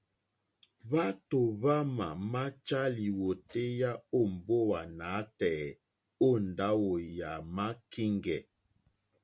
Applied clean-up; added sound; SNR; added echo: none; none; none; none.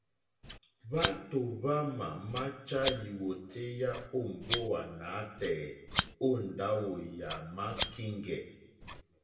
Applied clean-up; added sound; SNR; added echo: none; Scissors; -1 dB; reverberation time 0.9 s.